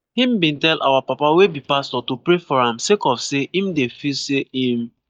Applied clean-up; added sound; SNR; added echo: neural mask model DeepFilterNet 3.